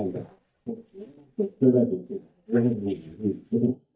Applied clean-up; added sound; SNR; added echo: neural mask model DeepFilterNet 3.